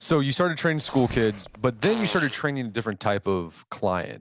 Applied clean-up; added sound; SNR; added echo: none; Fart; 12 dB; none.